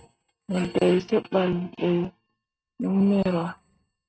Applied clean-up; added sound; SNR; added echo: neural mask model RNNoise.